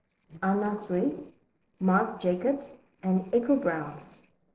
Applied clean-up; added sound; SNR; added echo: neural separator model SepFormer DNS4.